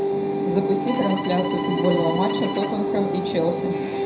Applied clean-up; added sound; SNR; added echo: none; Bowed string instrument; 13 dB; reverberation time 0.5 s.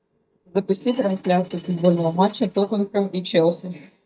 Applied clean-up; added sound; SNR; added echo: neural mask model DeepFilterNet 3.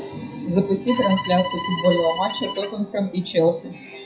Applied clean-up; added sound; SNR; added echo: classical method WPE with log-MMSE.